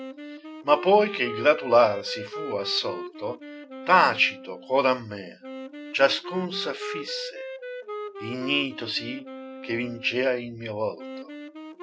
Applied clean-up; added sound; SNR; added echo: none; Wind instrument, woodwind instrument; 12 dB; none.